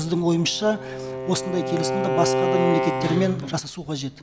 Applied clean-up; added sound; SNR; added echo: none; Bowed string instrument; 2 dB; none.